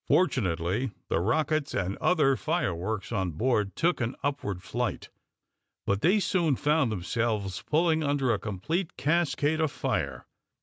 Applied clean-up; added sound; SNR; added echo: none; none; none; none.